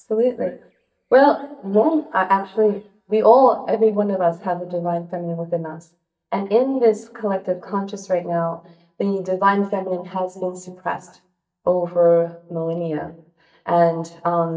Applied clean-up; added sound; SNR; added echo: neural mask model DeepFilterNet 3.